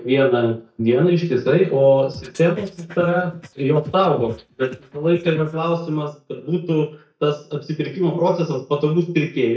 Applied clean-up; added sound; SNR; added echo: neural mask model DeepFilterNet 3.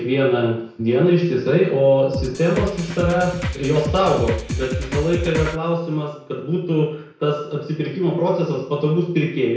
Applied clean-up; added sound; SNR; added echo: none; Drum kit; 6 dB; reverberation time 0.6 s.